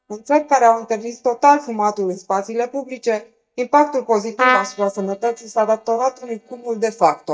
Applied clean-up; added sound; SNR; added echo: neural mask model DeepFilterNet 3.